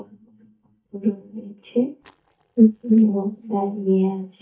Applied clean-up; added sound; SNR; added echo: neural mask model DeepFilterNet 3.